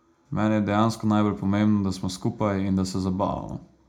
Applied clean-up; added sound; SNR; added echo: none; none; none; reverberation time 0.2 s.